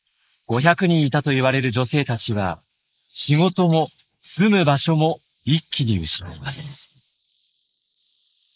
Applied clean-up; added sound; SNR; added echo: neural mask model Resemble Enhance denoiser.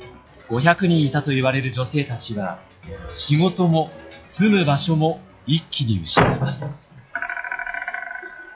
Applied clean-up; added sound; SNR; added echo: classical method log-MMSE.